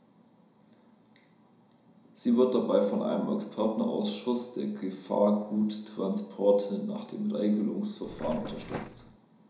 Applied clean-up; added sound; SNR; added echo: none; Mechanisms; 12 dB; reverberation time 0.5 s.